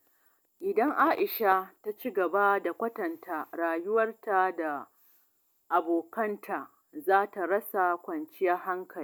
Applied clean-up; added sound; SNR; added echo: none; none; none; none.